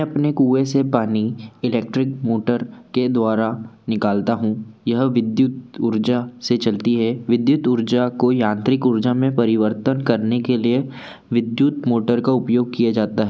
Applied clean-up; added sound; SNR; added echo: none; none; none; none.